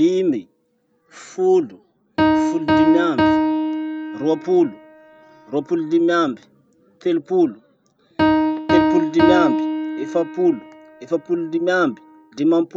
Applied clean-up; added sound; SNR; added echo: none; Piano; 2 dB; none.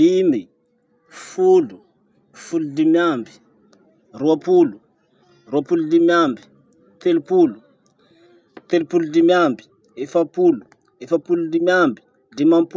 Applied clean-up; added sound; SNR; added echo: none; none; none; none.